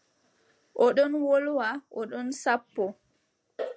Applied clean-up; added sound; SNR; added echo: none; none; none; none.